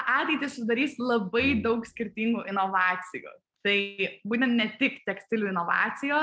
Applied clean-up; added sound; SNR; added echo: none; Brass instrument; 15 dB; none.